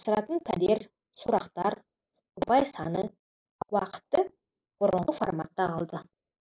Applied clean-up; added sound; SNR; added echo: neural mask model Resemble Enhance denoiser.